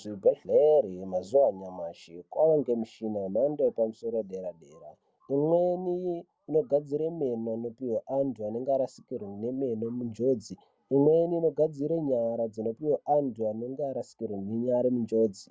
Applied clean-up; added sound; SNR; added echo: none; none; none; none.